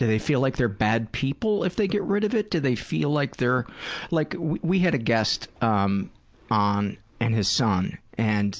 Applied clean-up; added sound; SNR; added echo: none; none; none; none.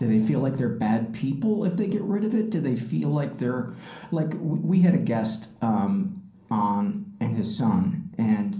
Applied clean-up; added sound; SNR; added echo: none; none; none; reverberation time 0.6 s.